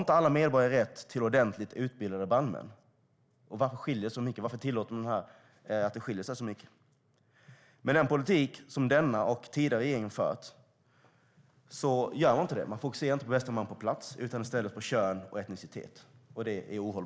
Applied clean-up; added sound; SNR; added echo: none; none; none; none.